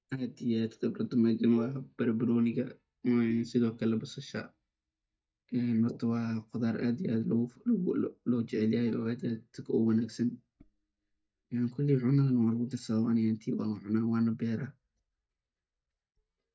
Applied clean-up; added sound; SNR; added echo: neural mask model DeepFilterNet 3.